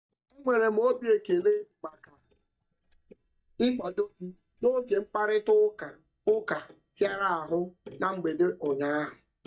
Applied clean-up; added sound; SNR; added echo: neural mask model DeepFilterNet 3.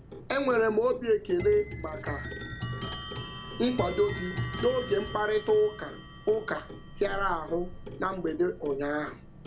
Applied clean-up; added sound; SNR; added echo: none; Clock; 9 dB; none.